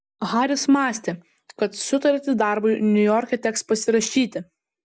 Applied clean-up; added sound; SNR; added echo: none; none; none; none.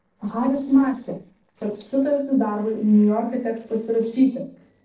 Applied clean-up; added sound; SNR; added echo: neural separator model SepFormer DNS4.